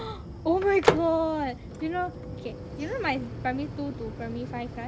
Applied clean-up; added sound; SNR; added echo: none; Microwave oven; 5 dB; none.